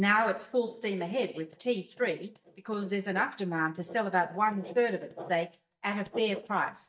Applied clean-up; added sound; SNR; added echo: neural mask model DeepFilterNet 3.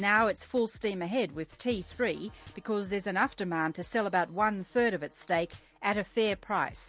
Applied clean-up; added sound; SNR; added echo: none; none; none; none.